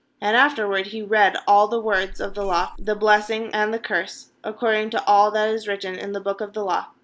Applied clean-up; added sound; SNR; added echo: none; Meow; 12 dB; none.